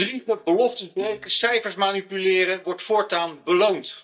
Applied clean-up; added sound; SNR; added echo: neural mask model DeepFilterNet 3.